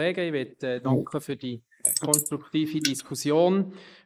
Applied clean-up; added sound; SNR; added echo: neural mask model Resemble Enhance denoiser.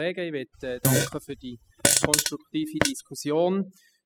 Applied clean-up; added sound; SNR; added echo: classical method spectral subtraction.